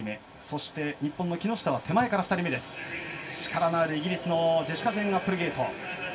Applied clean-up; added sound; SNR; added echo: none; none; none; reverberation time 0.2 s.